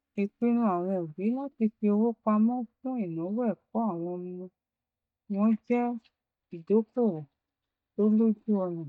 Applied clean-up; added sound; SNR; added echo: neural mask model DeepFilterNet 3.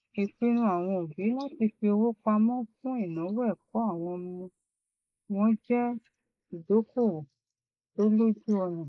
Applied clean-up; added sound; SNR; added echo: neural mask model Resemble Enhance denoiser.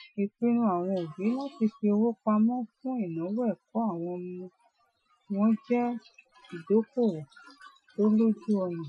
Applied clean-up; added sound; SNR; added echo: classical method Wiener filter.